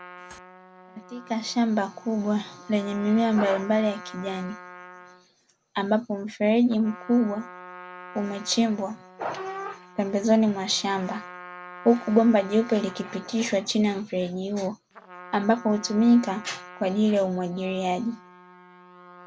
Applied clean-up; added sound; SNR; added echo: none; Trumpet; 19 dB; none.